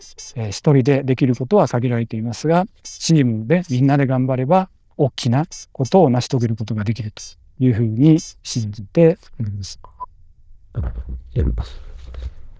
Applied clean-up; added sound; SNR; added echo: neural diffusion model UNIVERSE++.